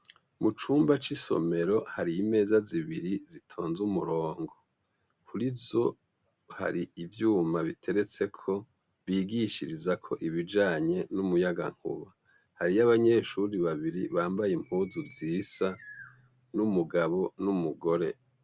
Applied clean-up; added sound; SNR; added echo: none; none; none; none.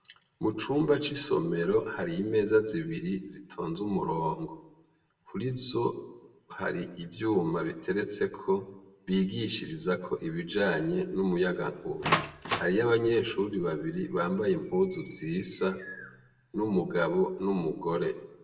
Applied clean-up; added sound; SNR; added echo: none; Door; 4 dB; reverberation time 0.8 s.